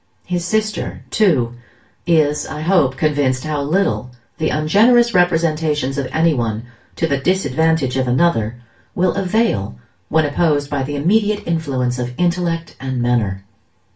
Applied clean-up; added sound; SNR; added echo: none; none; none; reverberation time 0.2 s.